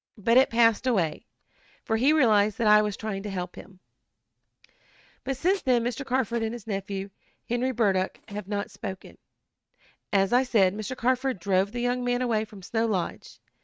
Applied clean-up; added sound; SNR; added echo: neural mask model RNNoise.